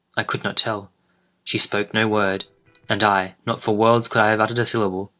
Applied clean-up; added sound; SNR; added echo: neural separator model SepFormer DNS4.